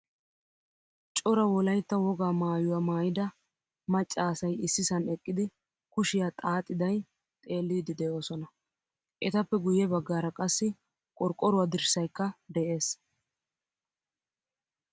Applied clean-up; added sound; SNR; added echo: none; none; none; none.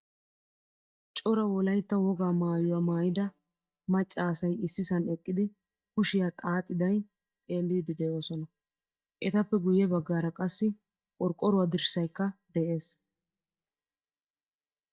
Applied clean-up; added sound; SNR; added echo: neural mask model DeepFilterNet 3.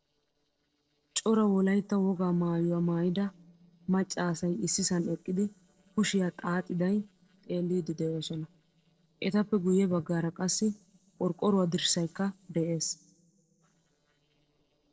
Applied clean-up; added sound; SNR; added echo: neural separator model SepFormer DNS4.